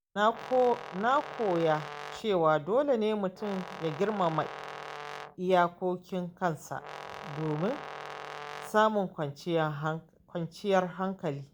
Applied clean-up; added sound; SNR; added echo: none; Brass instrument; 12 dB; none.